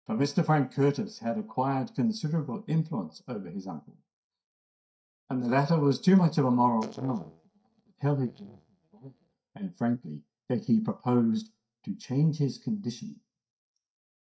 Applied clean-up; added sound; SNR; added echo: neural mask model DeepFilterNet 3.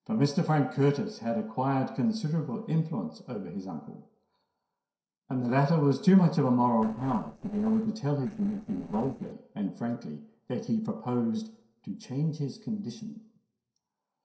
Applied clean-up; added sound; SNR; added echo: neural separator model SepFormer DNS4.